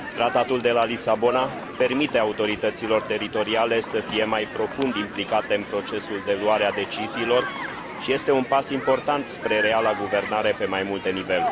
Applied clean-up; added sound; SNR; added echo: none; Human group actions; 9 dB; none.